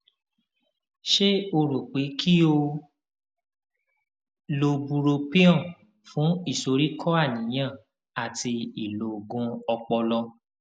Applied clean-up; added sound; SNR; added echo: none; none; none; none.